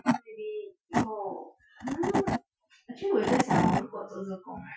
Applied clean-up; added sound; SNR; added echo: classical method Wiener filter.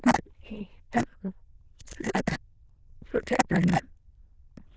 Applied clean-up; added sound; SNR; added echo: neural diffusion model UNIVERSE++.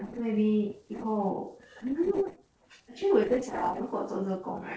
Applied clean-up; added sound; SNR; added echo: neural separator model SepFormer DNS4.